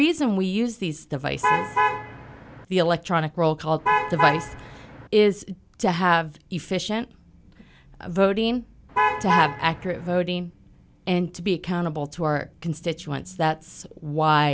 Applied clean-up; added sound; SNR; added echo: none; Alarm / Truck; 0 dB; none.